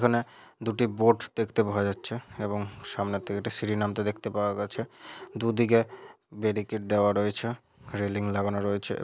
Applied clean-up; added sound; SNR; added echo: none; none; none; none.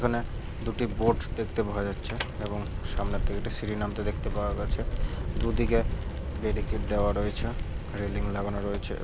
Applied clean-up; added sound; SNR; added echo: none; Bicycle; -1 dB; none.